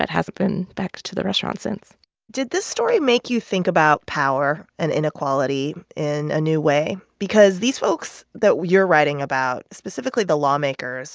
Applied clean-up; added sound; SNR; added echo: none; none; none; none.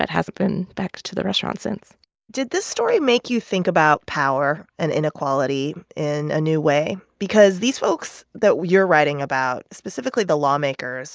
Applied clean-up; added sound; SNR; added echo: neural mask model Resemble Enhance denoiser.